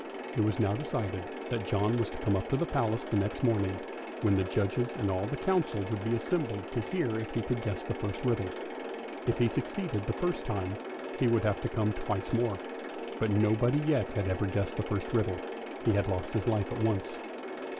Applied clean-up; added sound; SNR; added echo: none; Mechanisms; 8 dB; none.